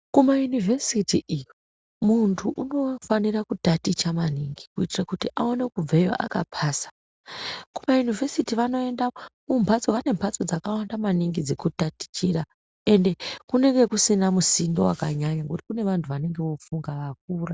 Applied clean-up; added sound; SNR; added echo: none; none; none; none.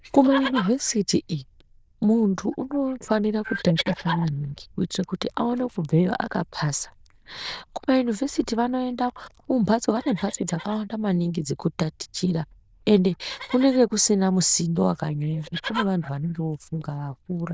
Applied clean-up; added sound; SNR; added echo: neural diffusion model UNIVERSE++.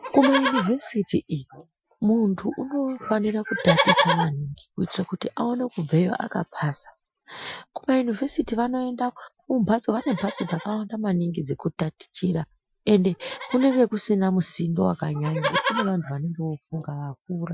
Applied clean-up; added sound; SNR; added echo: classical method Wiener filter.